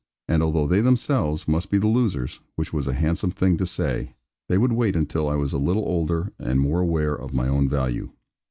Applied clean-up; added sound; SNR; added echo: none; none; none; none.